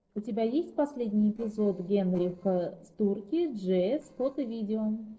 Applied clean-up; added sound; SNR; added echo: neural separator model SepFormer DNS4.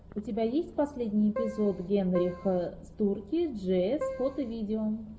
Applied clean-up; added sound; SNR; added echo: none; Keyboard (musical); 7 dB; reverberation time 1.4 s.